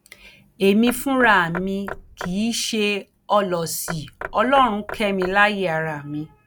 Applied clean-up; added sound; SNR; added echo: none; Knock / Wood; 15 dB; none.